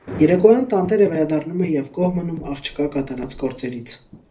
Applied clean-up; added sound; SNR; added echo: none; Thunder / Rain; 18 dB; reverberation time 0.3 s.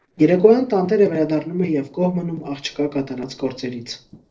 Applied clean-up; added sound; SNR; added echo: neural separator model SepFormer DNS4.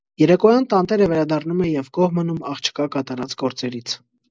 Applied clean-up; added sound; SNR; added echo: none; none; none; none.